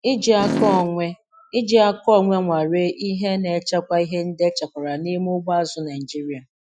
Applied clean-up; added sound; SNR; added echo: classical method Wiener filter.